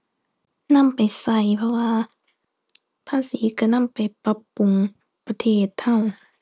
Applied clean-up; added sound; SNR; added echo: none; none; none; none.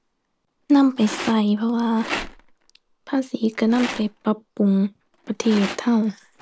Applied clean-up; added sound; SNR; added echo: none; Rattle; 14 dB; none.